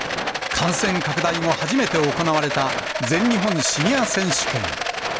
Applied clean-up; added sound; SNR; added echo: none; Rattle; 3 dB; none.